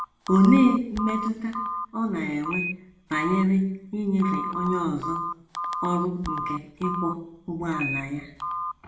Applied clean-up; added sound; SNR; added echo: none; Telephone; 7 dB; reverberation time 0.7 s.